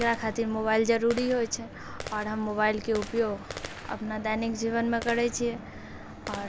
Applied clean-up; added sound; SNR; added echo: none; Gunshot, gunfire; 14 dB; none.